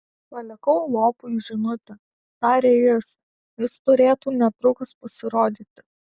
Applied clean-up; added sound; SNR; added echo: none; none; none; none.